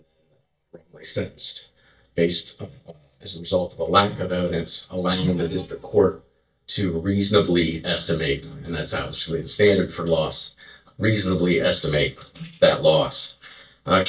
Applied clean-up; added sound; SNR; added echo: neural mask model DeepFilterNet 3.